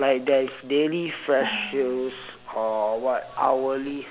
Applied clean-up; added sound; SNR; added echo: none; Gong; 18 dB; none.